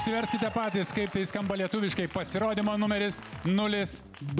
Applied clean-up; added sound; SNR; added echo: none; none; none; none.